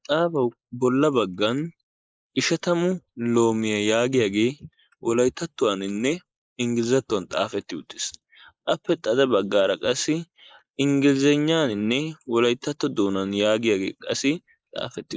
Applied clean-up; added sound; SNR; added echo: neural mask model Resemble Enhance denoiser.